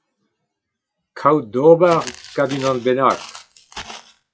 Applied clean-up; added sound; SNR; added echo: classical method log-MMSE.